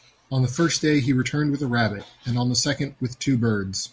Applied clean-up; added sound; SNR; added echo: none; none; none; none.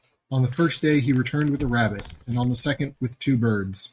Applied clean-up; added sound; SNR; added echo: neural mask model RNNoise.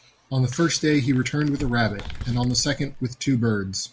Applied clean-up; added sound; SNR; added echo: none; Crumpling, crinkling; 13 dB; none.